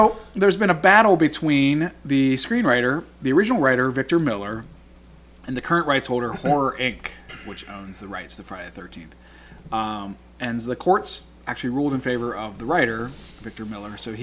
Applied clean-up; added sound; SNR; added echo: none; none; none; none.